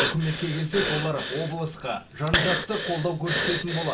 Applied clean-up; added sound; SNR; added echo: none; Breathing; 2 dB; reverberation time 0.3 s.